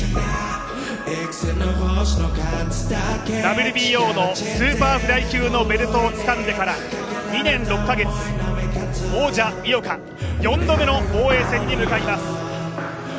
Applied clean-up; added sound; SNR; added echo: none; none; none; none.